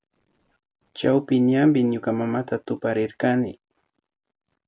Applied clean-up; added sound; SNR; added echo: none; none; none; none.